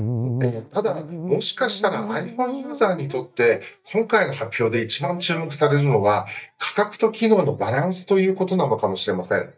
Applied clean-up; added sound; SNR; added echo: neural mask model DeepFilterNet 3.